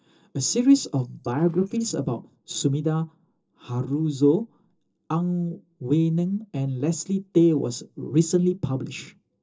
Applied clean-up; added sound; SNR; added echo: neural separator model SepFormer DNS4.